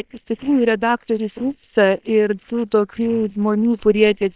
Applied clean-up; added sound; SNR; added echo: neural separator model SepFormer WHAM!.